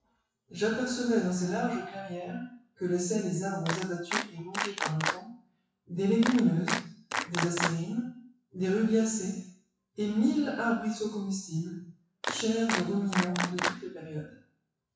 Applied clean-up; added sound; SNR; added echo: classical method WPE with log-MMSE.